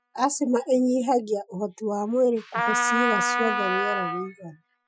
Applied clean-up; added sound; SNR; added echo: classical method Wiener filter.